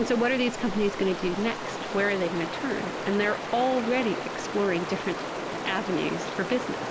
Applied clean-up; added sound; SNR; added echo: none; Stream; 5 dB; none.